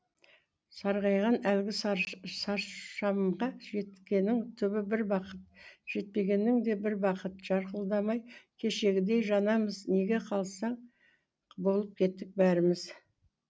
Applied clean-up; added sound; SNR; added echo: none; none; none; none.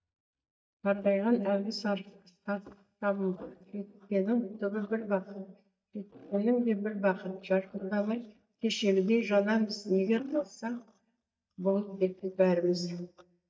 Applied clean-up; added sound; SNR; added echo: neural mask model DeepFilterNet 3.